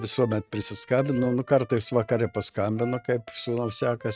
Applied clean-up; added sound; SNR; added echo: neural mask model RNNoise.